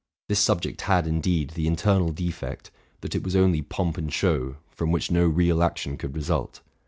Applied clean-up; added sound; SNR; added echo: none; none; none; none.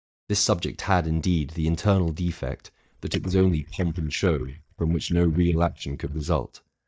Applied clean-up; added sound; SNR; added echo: neural mask model DeepFilterNet 3.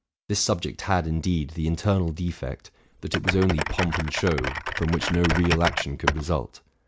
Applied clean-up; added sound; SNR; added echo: none; Typing; 3 dB; none.